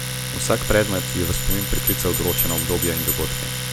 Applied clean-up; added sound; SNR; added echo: none; Domestic sounds, home sounds + Bell; 1 dB; none.